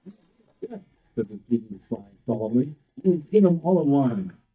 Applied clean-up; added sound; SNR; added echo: neural mask model DeepFilterNet 3.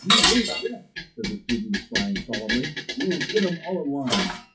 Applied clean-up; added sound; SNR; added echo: classical method WPE with log-MMSE.